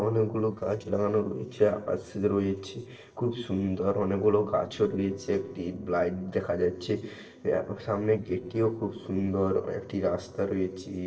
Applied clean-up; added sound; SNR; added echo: neural separator model SepFormer DNS4.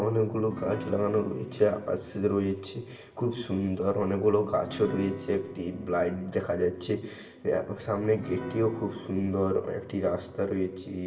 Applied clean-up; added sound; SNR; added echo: none; Piano; 15 dB; reverberation time 0.7 s.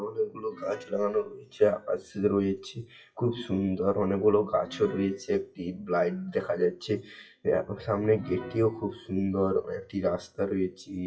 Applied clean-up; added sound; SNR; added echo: classical method WPE with log-MMSE.